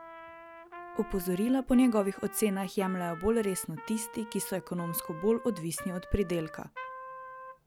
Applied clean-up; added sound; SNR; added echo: none; Trumpet; 14 dB; none.